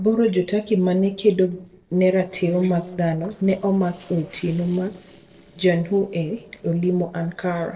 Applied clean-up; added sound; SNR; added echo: neural separator model SepFormer DNS4.